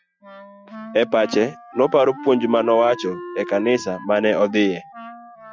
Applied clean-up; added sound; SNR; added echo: classical method Wiener filter.